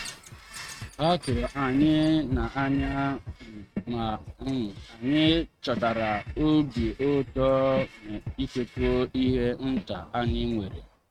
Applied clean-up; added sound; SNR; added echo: neural mask model RNNoise.